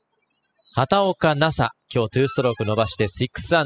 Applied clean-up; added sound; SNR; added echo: classical method spectral subtraction.